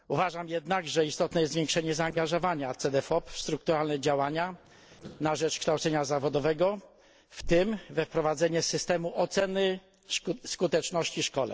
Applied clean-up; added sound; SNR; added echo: neural separator model SepFormer DNS4.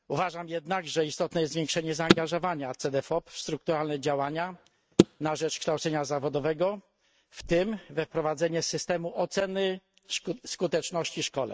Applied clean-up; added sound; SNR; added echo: neural mask model RNNoise.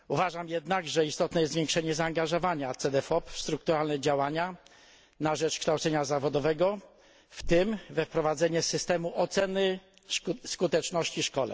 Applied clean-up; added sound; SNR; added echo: none; none; none; none.